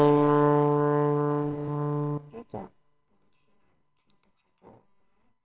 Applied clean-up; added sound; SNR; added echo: neural separator model SepFormer WHAMR!.